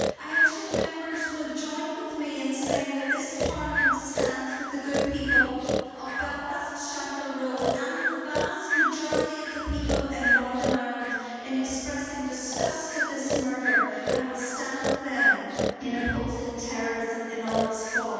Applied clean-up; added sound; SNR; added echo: none; Breathing; -1 dB; reverberation time 2.1 s.